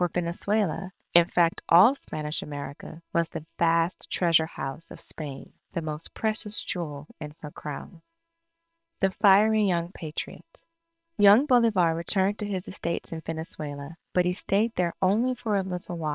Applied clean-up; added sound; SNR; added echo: neural separator model SepFormer WHAM!.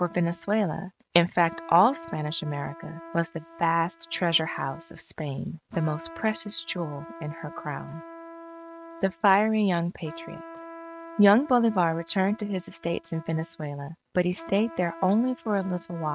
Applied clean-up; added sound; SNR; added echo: neural mask model RNNoise.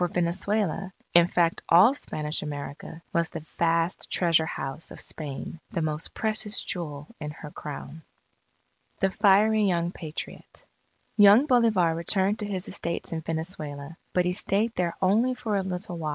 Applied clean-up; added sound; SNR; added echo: none; none; none; none.